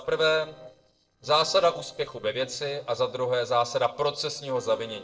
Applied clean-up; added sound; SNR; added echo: neural separator model SepFormer DNS4.